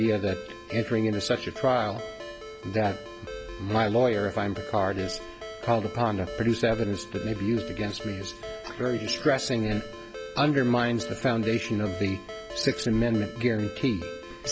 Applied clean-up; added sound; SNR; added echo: none; Ringtone; 12 dB; none.